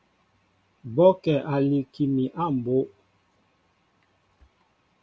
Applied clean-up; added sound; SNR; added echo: none; none; none; none.